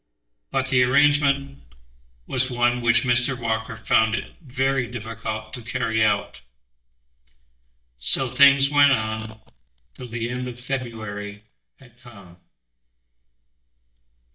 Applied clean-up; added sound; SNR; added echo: neural mask model DeepFilterNet 3.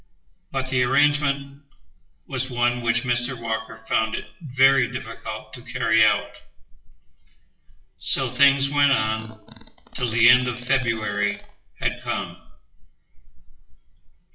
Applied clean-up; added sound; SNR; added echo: classical method WPE with log-MMSE.